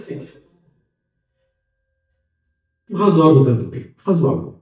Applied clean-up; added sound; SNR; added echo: neural mask model DeepFilterNet 3.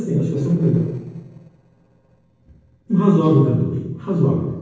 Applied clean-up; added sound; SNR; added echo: neural separator model SepFormer DNS4.